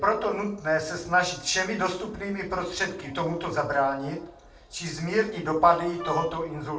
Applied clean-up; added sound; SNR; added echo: none; Wind instrument, woodwind instrument; 12 dB; reverberation time 0.4 s.